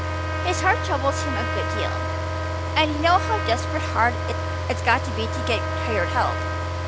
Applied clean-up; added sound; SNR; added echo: none; Trumpet + Car; 0 dB; none.